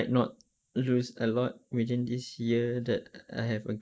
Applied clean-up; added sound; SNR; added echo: none; none; none; none.